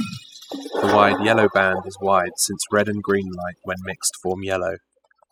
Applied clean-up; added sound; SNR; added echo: classical method spectral subtraction.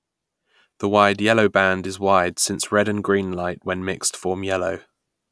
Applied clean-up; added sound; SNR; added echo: none; none; none; none.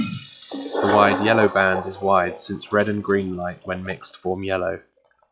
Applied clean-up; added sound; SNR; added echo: classical method log-MMSE.